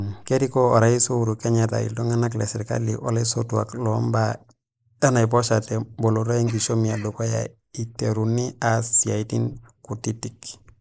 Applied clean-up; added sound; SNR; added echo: neural mask model Resemble Enhance denoiser.